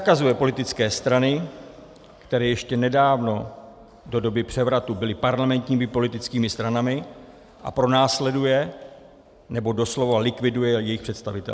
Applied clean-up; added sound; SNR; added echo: none; none; none; none.